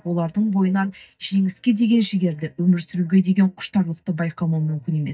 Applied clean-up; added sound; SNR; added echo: neural mask model DeepFilterNet 3.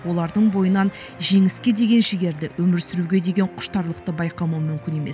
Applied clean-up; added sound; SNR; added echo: none; none; none; none.